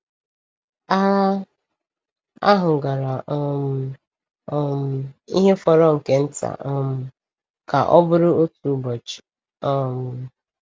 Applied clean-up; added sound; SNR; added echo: none; none; none; none.